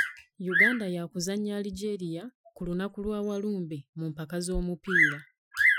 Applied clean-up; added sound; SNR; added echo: classical method Wiener filter.